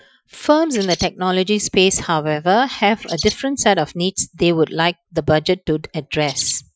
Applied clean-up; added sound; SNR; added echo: classical method Wiener filter.